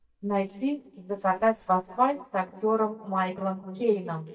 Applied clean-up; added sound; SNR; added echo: neural mask model DeepFilterNet 3.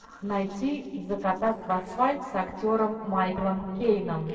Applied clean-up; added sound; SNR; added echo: neural separator model SepFormer DNS4.